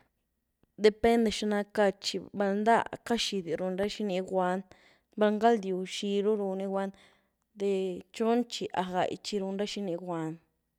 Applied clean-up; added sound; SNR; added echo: none; none; none; none.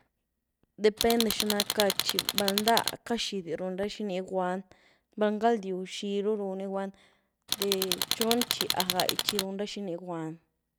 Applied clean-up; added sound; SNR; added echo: none; Tools; 0 dB; none.